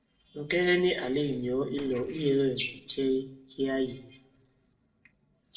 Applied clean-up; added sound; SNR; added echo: neural separator model SepFormer DNS4.